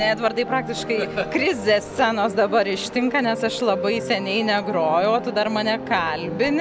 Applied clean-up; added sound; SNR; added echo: none; none; none; none.